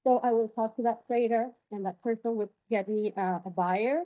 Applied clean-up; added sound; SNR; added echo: neural mask model DeepFilterNet 3.